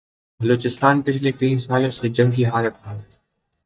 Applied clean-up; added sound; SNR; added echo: neural mask model DeepFilterNet 3.